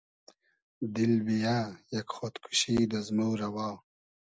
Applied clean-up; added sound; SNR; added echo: none; none; none; none.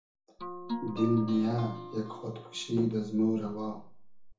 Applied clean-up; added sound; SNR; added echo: none; Guitar; 11 dB; reverberation time 0.6 s.